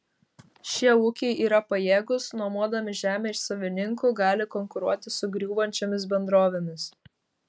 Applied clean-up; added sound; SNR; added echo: none; none; none; none.